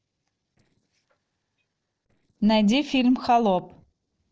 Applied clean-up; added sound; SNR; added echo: neural separator model SepFormer DNS4.